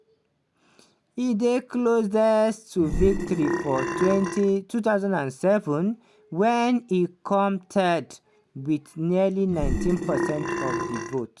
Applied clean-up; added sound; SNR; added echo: none; Burping, eructation; 3 dB; none.